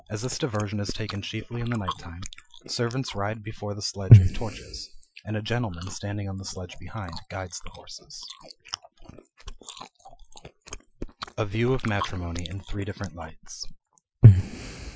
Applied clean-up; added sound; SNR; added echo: classical method Wiener filter.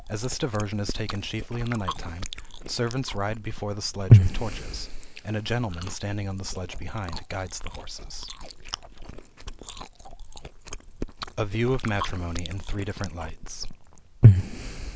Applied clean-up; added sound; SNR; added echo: none; Chewing, mastication; -4 dB; none.